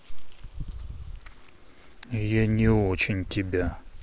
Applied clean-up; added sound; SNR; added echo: none; none; none; none.